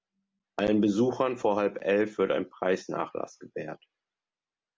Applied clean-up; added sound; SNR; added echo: none; none; none; none.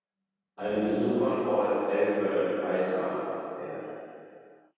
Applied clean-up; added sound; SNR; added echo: none; none; none; reverberation time 2.2 s.